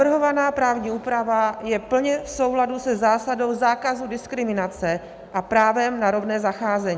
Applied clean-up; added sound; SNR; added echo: none; none; none; none.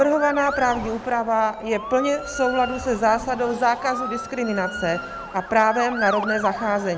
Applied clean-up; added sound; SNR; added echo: none; Motor vehicle (road) / Siren; 10 dB; none.